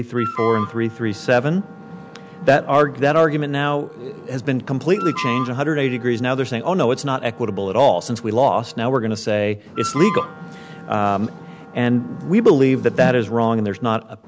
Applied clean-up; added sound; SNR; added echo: none; Wind instrument, woodwind instrument; 15 dB; none.